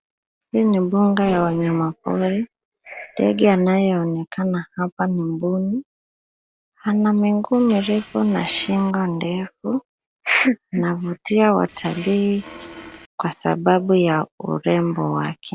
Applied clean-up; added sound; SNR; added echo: neural separator model SepFormer DNS4.